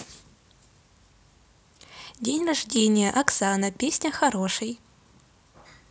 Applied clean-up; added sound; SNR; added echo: none; none; none; none.